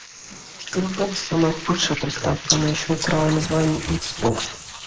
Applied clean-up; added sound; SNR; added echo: neural mask model Resemble Enhance denoiser.